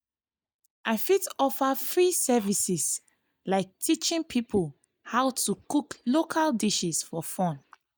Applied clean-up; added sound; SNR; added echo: neural mask model DeepFilterNet 3.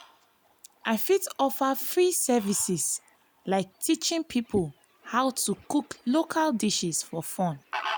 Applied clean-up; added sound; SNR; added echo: none; Fowl; 16 dB; none.